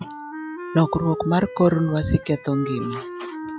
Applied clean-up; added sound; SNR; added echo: classical method log-MMSE.